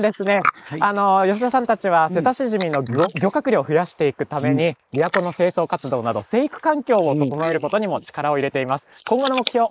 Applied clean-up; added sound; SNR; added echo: neural mask model Resemble Enhance denoiser.